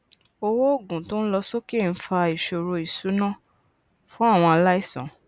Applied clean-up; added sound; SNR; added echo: none; none; none; none.